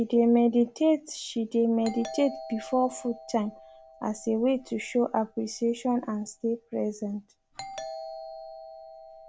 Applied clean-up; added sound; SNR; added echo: none; Doorbell; 17 dB; none.